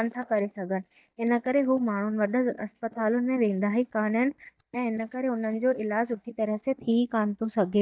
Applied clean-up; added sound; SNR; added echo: neural mask model DeepFilterNet 3.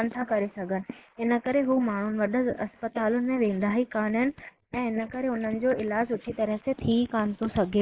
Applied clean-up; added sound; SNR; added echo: neural mask model Resemble Enhance denoiser.